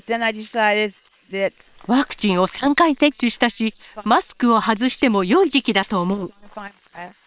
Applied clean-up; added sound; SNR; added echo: neural separator model SepFormer WHAM!.